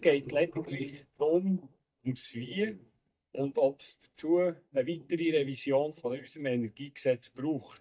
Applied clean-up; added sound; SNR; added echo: neural mask model DeepFilterNet 3.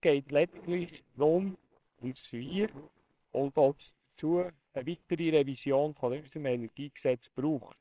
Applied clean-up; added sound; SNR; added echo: neural separator model SepFormer WHAMR!.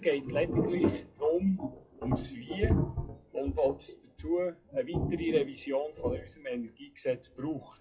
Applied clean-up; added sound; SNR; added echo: classical method WPE with log-MMSE.